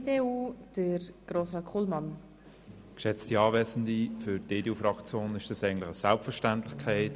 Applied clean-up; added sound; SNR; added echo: none; none; none; none.